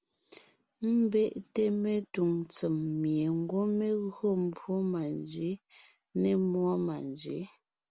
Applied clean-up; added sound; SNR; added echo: none; none; none; none.